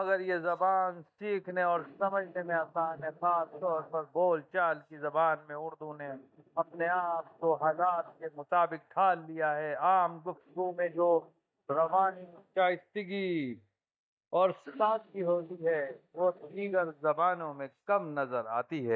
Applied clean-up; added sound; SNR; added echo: neural mask model DeepFilterNet 3.